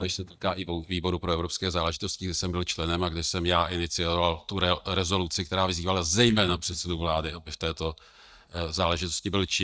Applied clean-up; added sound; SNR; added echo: neural mask model DeepFilterNet 3.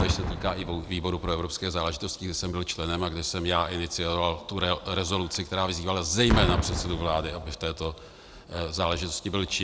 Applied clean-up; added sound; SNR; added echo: none; Boom; 6 dB; none.